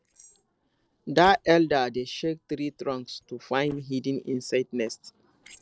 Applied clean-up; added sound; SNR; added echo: neural separator model SepFormer DNS4.